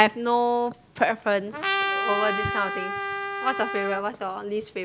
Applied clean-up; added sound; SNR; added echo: none; Trumpet; 2 dB; none.